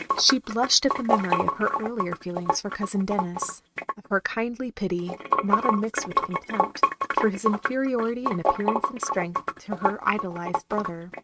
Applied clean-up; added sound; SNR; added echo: neural mask model RNNoise.